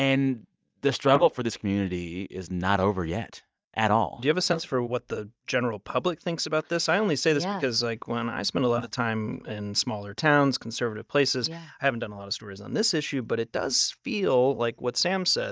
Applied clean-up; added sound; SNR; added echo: neural mask model DeepFilterNet 3.